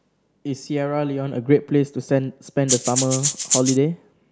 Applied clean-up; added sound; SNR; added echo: none; Rattle (instrument); 0 dB; none.